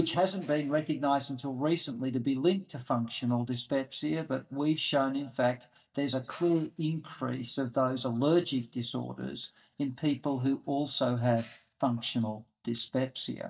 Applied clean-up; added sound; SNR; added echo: neural mask model DeepFilterNet 3.